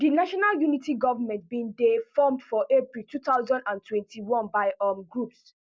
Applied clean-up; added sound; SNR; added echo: none; none; none; none.